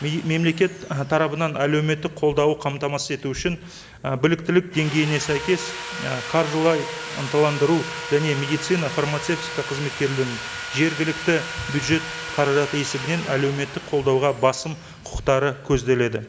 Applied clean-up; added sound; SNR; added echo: none; Sawing; 12 dB; none.